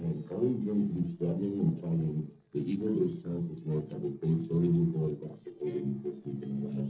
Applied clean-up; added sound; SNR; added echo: neural separator model SepFormer DNS4.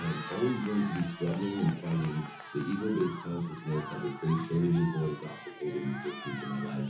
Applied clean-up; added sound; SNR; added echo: none; Cheering; 12 dB; reverberation time 0.7 s.